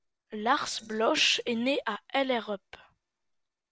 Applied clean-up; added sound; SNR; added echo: neural separator model SepFormer DNS4.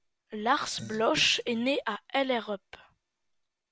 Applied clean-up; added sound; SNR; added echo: none; Fart; 15 dB; none.